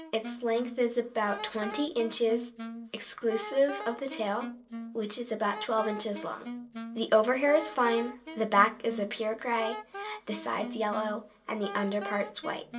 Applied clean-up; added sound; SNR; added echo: none; Wind instrument, woodwind instrument; 11 dB; reverberation time 0.2 s.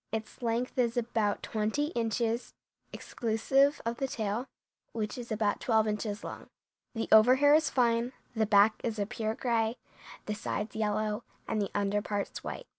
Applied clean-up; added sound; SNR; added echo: none; none; none; none.